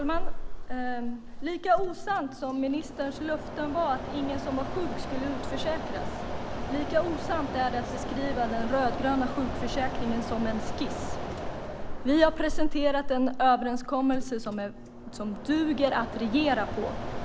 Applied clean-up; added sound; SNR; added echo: none; Mechanisms; 2 dB; none.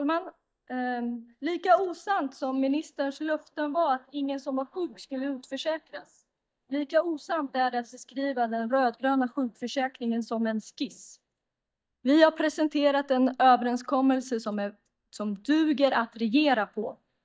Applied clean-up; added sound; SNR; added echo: neural mask model DeepFilterNet 3.